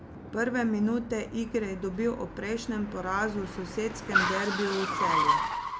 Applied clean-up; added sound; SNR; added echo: none; Car; 1 dB; none.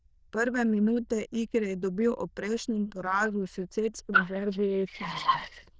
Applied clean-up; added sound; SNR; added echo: neural diffusion model UNIVERSE++.